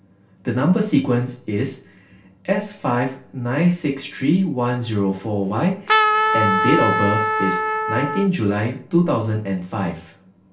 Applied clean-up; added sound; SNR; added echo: none; Trumpet; -1 dB; reverberation time 0.3 s.